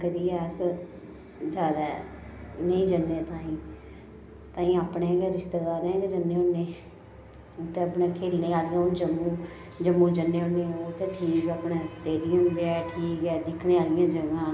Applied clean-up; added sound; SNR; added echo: none; none; none; none.